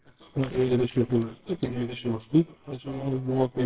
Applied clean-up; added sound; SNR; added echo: neural separator model SepFormer WHAMR!.